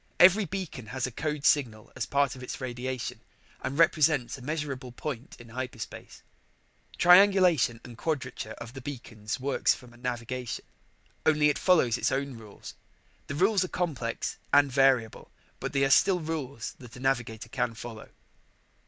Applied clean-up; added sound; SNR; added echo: none; none; none; none.